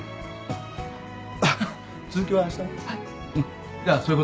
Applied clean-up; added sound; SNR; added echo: none; none; none; none.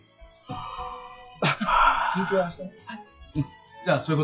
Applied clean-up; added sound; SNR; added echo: classical method log-MMSE.